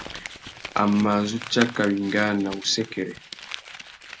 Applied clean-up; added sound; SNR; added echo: none; Crumpling, crinkling; 13 dB; none.